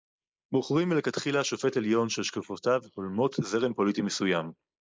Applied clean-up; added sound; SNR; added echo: neural mask model Resemble Enhance denoiser.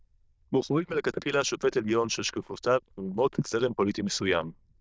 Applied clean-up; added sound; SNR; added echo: neural diffusion model UNIVERSE++.